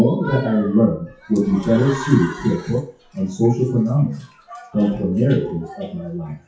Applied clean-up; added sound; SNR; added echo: classical method WPE with log-MMSE.